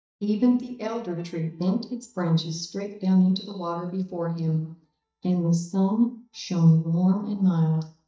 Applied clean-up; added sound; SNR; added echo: neural mask model DeepFilterNet 3.